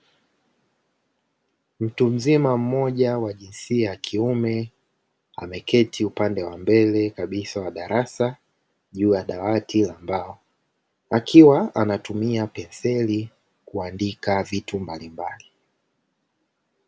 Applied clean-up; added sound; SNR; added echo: none; none; none; none.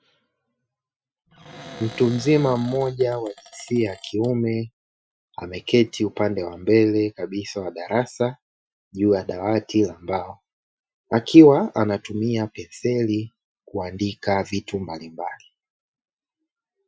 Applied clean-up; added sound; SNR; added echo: classical method Wiener filter.